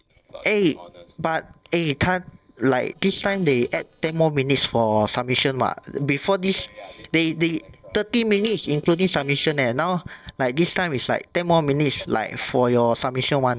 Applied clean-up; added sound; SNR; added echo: neural separator model SepFormer DNS4.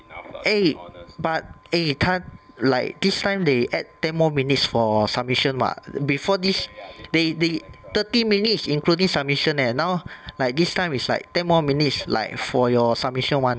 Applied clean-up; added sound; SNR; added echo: none; none; none; none.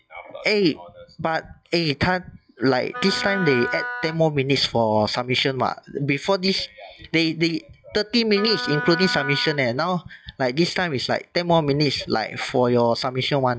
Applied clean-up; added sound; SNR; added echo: classical method log-MMSE.